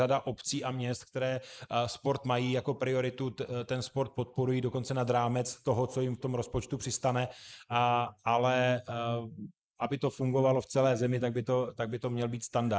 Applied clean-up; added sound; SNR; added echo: neural mask model Resemble Enhance denoiser.